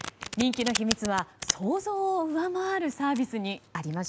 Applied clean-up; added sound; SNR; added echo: none; Domestic sounds, home sounds; 9 dB; none.